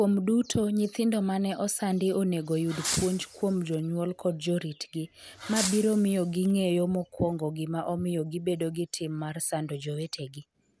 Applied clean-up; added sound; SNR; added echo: none; Fireworks; 8 dB; none.